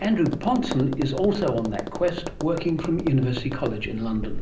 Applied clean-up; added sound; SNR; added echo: none; Tap; 8 dB; reverberation time 0.5 s.